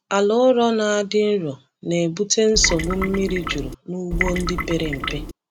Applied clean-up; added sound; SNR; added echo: none; Trickle, dribble / Water tap, faucet; 5 dB; none.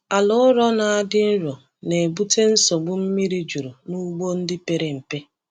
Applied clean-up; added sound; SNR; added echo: none; none; none; none.